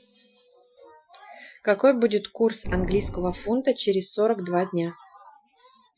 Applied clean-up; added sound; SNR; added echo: classical method Wiener filter.